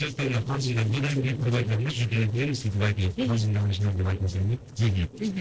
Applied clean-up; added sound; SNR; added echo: neural separator model SepFormer DNS4.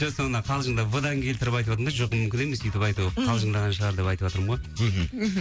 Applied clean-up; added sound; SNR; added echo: none; none; none; none.